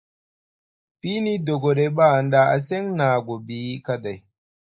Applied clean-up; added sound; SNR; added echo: neural mask model Resemble Enhance denoiser.